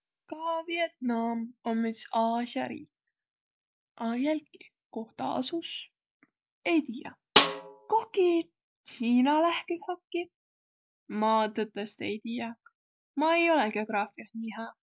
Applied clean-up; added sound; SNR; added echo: none; Snare drum; -1 dB; none.